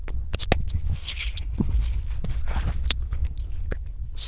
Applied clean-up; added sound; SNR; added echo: neural diffusion model UNIVERSE++.